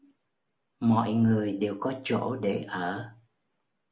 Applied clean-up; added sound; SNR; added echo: none; none; none; none.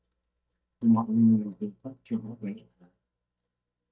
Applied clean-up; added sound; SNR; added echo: neural mask model DeepFilterNet 3.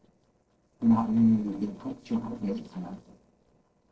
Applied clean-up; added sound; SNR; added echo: neural separator model SepFormer DNS4.